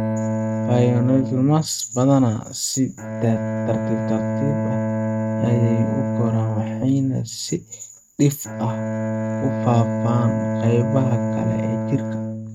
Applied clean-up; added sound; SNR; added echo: neural mask model RNNoise.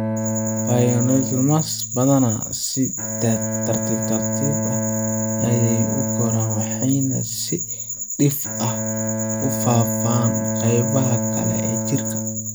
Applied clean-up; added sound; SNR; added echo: none; Bowed string instrument; 3 dB; none.